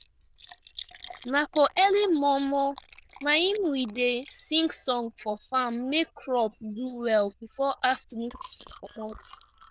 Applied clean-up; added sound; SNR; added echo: neural diffusion model UNIVERSE++.